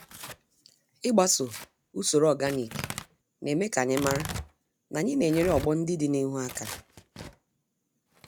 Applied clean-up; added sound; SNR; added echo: none; Tearing; 12 dB; none.